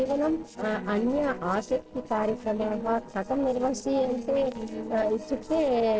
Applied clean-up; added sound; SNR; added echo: neural separator model SepFormer DNS4.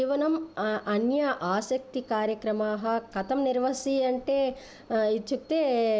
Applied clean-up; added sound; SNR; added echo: none; none; none; none.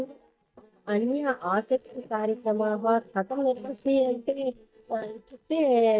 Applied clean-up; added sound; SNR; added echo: neural mask model DeepFilterNet 3.